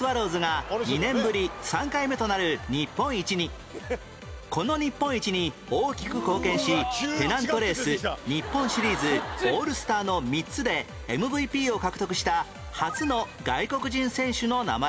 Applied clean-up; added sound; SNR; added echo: none; none; none; none.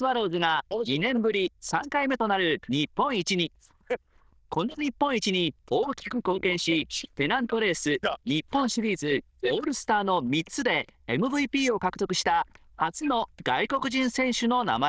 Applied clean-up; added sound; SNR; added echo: neural diffusion model UNIVERSE++.